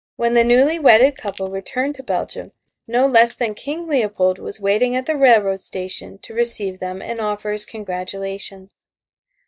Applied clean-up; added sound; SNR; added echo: neural mask model DeepFilterNet 3.